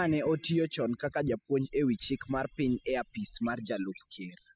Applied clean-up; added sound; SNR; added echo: classical method spectral subtraction.